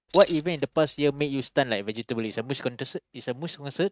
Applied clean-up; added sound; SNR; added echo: neural mask model RNNoise.